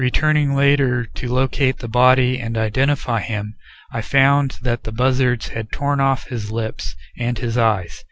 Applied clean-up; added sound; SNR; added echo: none; none; none; none.